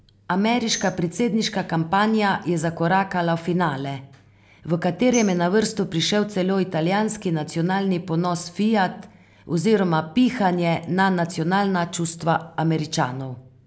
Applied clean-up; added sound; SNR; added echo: none; Tambourine; 17 dB; none.